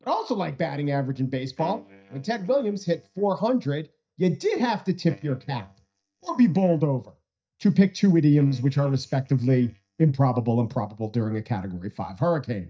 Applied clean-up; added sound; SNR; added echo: neural mask model DeepFilterNet 3.